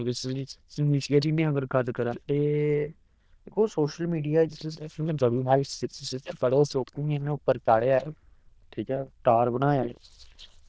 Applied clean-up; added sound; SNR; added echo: neural diffusion model UNIVERSE++.